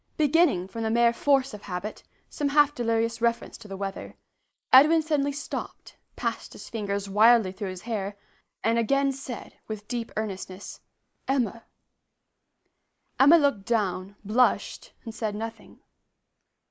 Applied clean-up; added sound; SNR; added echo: neural mask model Resemble Enhance denoiser.